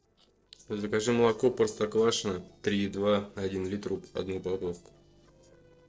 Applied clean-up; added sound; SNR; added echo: neural separator model SepFormer DNS4.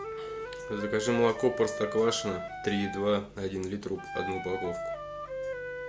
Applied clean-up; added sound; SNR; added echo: none; Wind instrument, woodwind instrument; 7 dB; none.